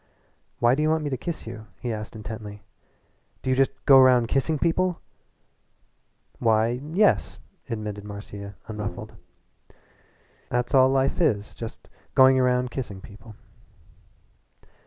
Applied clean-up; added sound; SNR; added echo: none; Brass instrument; 17 dB; none.